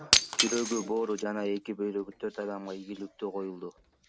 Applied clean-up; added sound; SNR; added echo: none; Shatter; 0 dB; none.